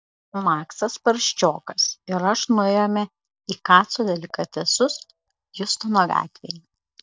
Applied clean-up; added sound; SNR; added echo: neural mask model DeepFilterNet 3.